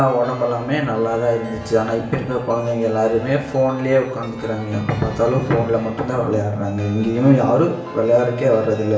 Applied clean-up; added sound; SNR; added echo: none; Chime; 18 dB; reverberation time 0.8 s.